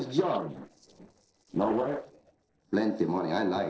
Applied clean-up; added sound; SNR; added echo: neural separator model SepFormer DNS4.